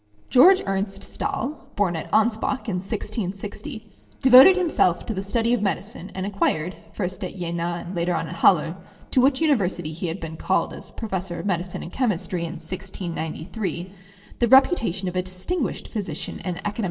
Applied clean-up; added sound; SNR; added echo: neural separator model SepFormer DNS4.